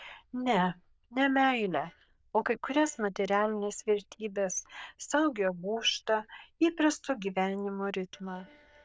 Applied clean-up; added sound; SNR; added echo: neural diffusion model UNIVERSE++.